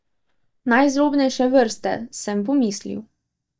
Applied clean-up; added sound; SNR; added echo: neural mask model DeepFilterNet 3.